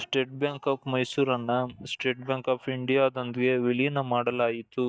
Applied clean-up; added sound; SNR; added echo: neural mask model DeepFilterNet 3.